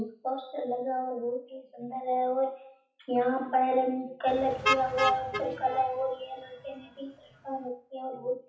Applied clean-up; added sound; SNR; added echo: classical method WPE with log-MMSE.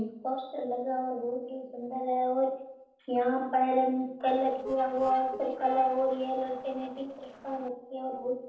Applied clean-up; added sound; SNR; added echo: neural separator model SepFormer DNS4.